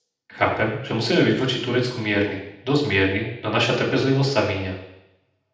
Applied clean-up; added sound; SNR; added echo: none; none; none; reverberation time 0.8 s.